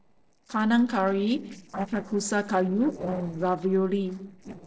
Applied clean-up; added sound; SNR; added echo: neural separator model SepFormer DNS4.